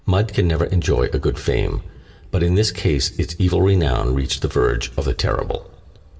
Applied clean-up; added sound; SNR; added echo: none; none; none; reverberation time 0.7 s.